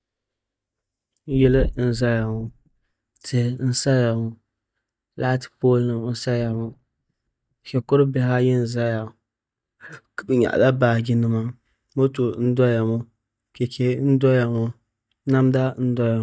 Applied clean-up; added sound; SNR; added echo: neural mask model DeepFilterNet 3.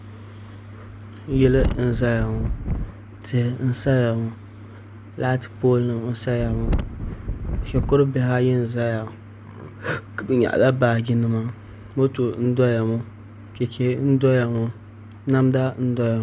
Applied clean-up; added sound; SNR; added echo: none; Wind; 3 dB; none.